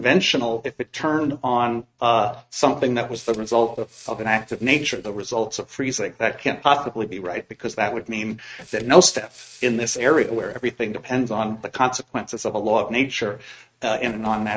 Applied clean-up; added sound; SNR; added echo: neural mask model RNNoise.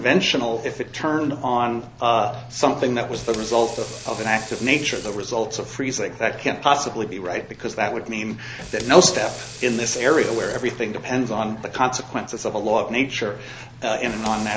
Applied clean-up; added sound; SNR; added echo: none; Sink (filling or washing) / Water tap, faucet; 18 dB; none.